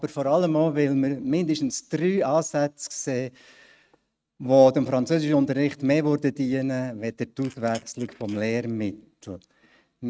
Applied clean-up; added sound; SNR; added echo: neural mask model RNNoise.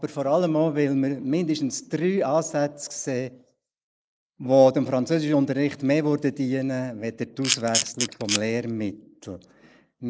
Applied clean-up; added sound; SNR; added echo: neural mask model Resemble Enhance denoiser.